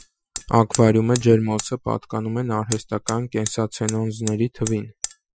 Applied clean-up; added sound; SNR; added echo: classical method Wiener filter.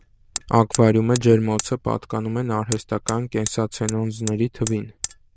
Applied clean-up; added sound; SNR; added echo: neural diffusion model UNIVERSE++.